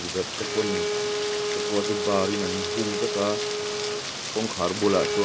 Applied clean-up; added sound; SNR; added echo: none; Rain + Bowed string instrument; -1 dB; none.